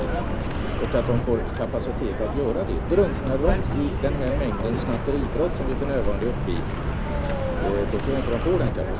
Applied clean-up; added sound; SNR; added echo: none; Car; -2 dB; none.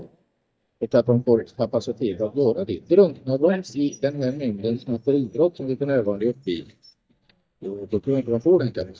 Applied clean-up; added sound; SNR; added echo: neural mask model DeepFilterNet 3.